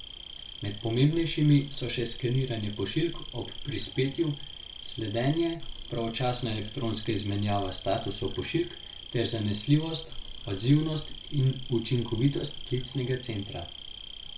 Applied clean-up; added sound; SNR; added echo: none; Insect; 11 dB; reverberation time 0.2 s.